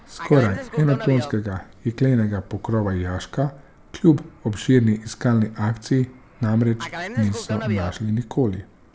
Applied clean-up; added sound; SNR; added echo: none; Fixed-wing aircraft, airplane; 15 dB; none.